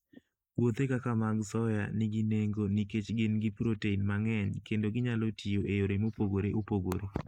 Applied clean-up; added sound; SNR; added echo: neural mask model Resemble Enhance denoiser.